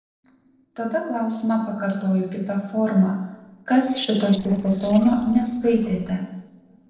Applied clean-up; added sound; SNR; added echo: neural separator model SepFormer DNS4.